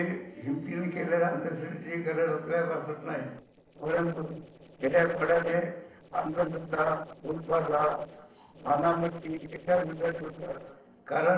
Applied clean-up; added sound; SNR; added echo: neural separator model SepFormer DNS4.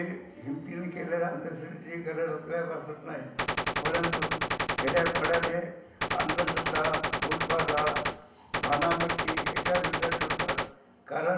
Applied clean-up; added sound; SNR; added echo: none; Gunshot, gunfire; -2 dB; reverberation time 0.8 s.